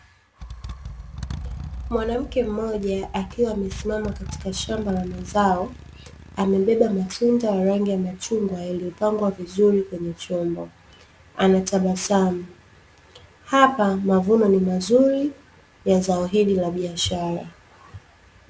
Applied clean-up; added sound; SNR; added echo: none; Motorcycle; 17 dB; none.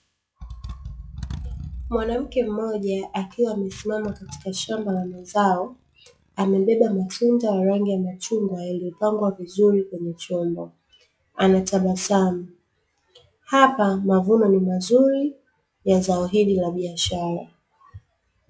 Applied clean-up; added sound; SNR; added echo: classical method log-MMSE.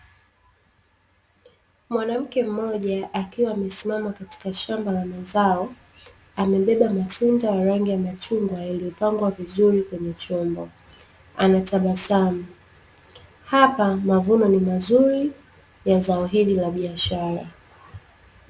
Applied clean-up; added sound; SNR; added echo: none; none; none; none.